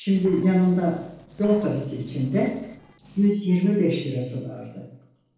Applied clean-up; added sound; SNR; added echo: neural separator model SepFormer DNS4.